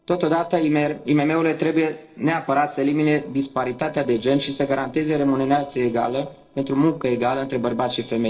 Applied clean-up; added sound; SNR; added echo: neural separator model SepFormer DNS4.